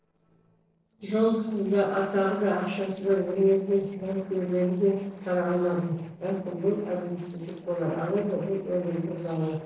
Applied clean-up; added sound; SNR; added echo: neural separator model SepFormer DNS4.